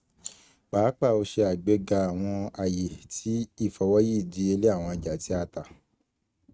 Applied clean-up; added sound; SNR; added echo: neural mask model RNNoise.